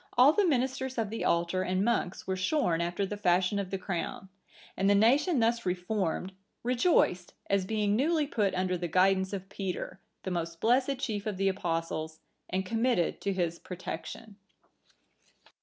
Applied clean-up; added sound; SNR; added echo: none; none; none; none.